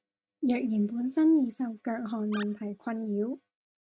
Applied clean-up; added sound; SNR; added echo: neural mask model RNNoise.